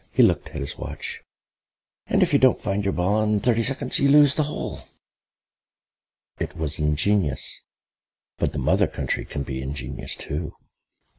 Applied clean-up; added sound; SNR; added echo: none; none; none; none.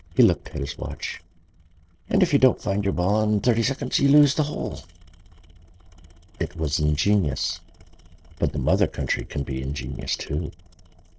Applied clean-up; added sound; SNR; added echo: neural separator model SepFormer DNS4.